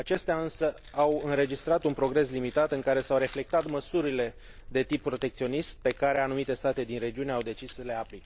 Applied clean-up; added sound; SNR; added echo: none; Tearing; 19 dB; none.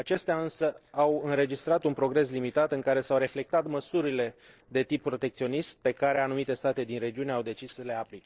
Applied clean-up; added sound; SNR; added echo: neural separator model SepFormer DNS4.